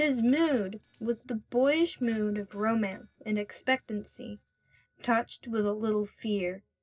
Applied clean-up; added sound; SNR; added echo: neural separator model SepFormer DNS4.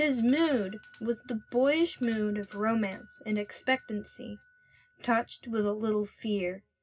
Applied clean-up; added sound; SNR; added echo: none; Doorbell; 11 dB; reverberation time 0.4 s.